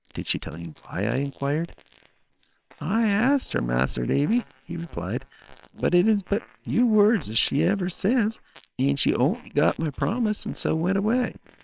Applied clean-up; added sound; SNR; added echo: neural separator model SepFormer WHAMR!.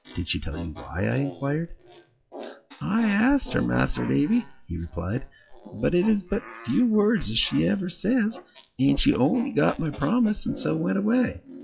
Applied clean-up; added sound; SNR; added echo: classical method WPE with log-MMSE.